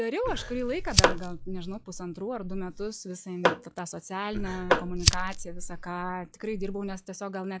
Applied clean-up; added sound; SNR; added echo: classical method log-MMSE.